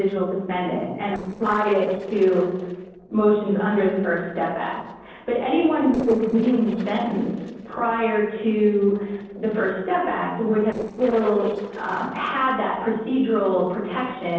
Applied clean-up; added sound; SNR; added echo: neural separator model SepFormer DNS4.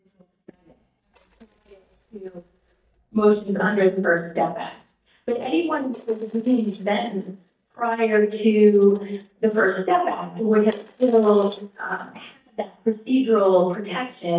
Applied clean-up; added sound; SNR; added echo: neural mask model DeepFilterNet 3.